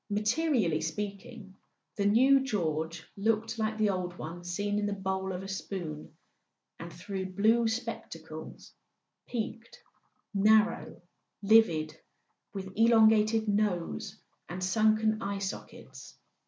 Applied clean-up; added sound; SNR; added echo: none; none; none; none.